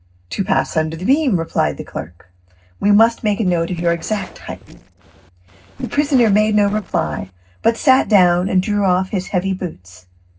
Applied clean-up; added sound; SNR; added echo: neural separator model SepFormer DNS4.